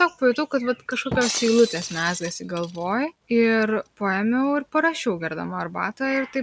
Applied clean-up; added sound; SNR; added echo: none; Shatter; 12 dB; none.